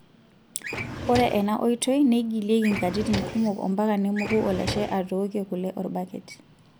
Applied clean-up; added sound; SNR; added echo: none; Drawer open or close; 8 dB; none.